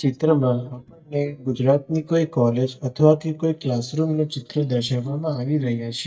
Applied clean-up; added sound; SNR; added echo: neural mask model DeepFilterNet 3.